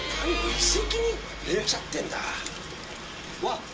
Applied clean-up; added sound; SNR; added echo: none; Train; 17 dB; reverberation time 0.2 s.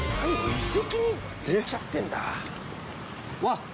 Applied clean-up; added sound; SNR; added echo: none; none; none; none.